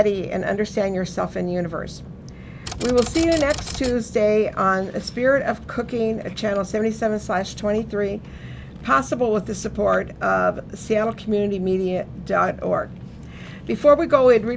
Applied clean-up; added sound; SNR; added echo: none; Typewriter; 10 dB; none.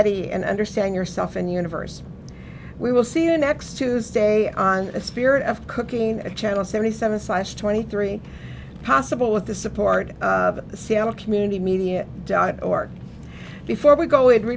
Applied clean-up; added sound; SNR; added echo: none; none; none; none.